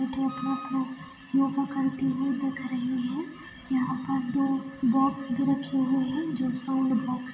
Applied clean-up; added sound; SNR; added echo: none; Wind instrument, woodwind instrument; 14 dB; reverberation time 2.1 s.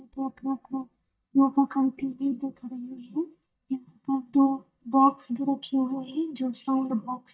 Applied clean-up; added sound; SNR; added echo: neural mask model DeepFilterNet 3.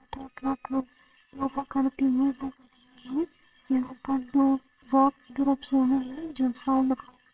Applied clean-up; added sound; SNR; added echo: neural separator model SepFormer WHAMR!.